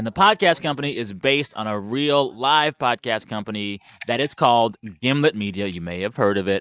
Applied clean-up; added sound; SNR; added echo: neural mask model DeepFilterNet 3.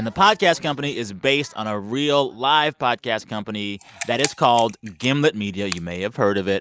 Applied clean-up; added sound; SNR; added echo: none; Camera; 15 dB; none.